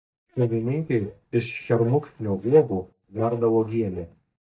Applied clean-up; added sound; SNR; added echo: neural mask model DeepFilterNet 3.